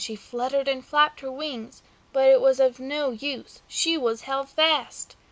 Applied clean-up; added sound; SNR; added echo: none; none; none; none.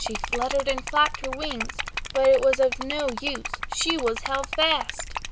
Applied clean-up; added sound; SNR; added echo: none; Liquid; 6 dB; none.